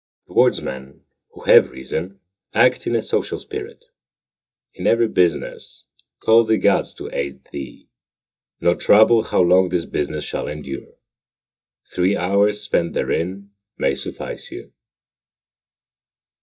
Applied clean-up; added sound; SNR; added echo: neural mask model DeepFilterNet 3.